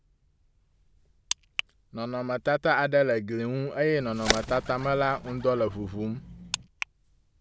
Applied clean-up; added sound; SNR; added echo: none; Bird; 7 dB; none.